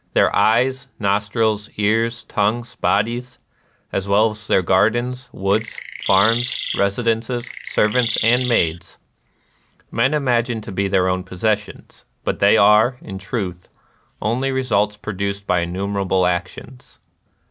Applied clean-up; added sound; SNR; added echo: none; Chirp, tweet; 6 dB; none.